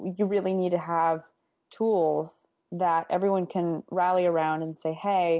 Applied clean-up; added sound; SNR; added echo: none; none; none; none.